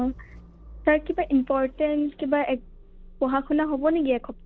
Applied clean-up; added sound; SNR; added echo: none; Idling / Engine starting / Motor vehicle (road); 19 dB; none.